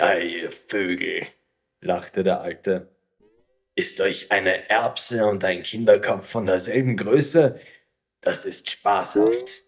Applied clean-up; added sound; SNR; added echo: neural mask model DeepFilterNet 3.